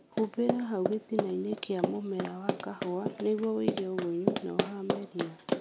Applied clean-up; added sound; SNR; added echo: none; Run; 1 dB; none.